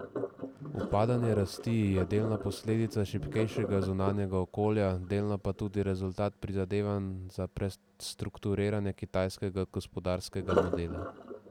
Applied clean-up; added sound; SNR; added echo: none; Sink (filling or washing); 8 dB; none.